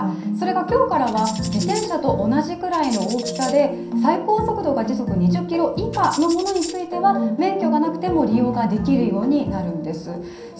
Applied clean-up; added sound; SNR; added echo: none; Tambourine; 16 dB; reverberation time 0.6 s.